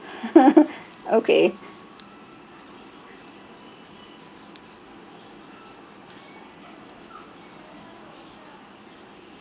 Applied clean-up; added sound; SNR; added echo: none; none; none; none.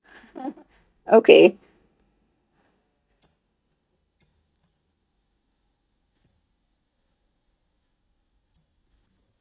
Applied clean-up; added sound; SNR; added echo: neural mask model DeepFilterNet 3.